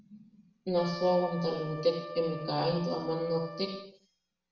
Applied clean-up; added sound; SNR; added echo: none; Trumpet; 12 dB; reverberation time 0.7 s.